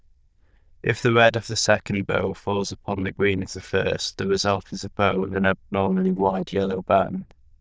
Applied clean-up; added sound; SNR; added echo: neural diffusion model UNIVERSE++.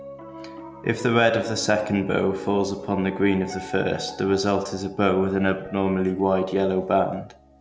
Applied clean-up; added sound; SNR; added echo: none; Piano; 16 dB; none.